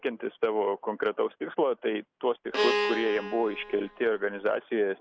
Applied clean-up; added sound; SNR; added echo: none; Bowed string instrument; 3 dB; none.